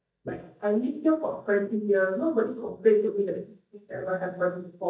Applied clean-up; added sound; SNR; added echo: neural mask model DeepFilterNet 3.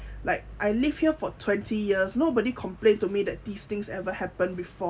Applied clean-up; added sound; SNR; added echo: none; none; none; none.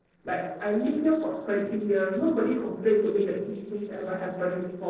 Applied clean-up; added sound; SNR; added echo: neural separator model SepFormer DNS4.